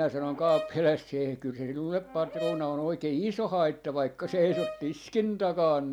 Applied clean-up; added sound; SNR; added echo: none; Brass instrument; 12 dB; none.